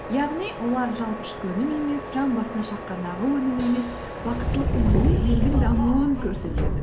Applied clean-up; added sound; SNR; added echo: none; Subway, metro, underground; 0 dB; none.